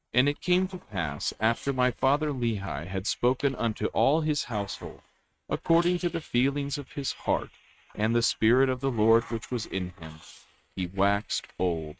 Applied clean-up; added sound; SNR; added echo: neural mask model RNNoise.